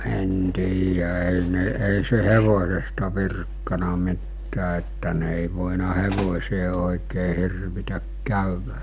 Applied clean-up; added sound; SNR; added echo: none; none; none; none.